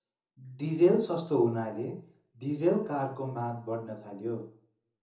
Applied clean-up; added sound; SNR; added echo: none; none; none; reverberation time 0.7 s.